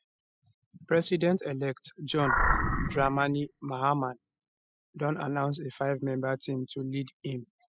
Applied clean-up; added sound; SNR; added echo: classical method spectral subtraction.